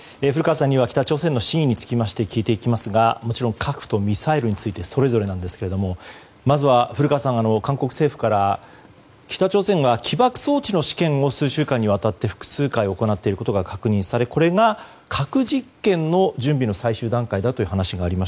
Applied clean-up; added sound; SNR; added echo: none; none; none; none.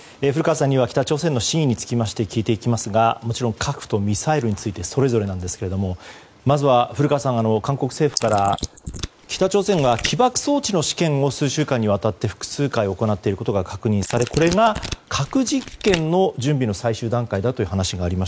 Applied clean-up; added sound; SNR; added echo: neural mask model Resemble Enhance denoiser.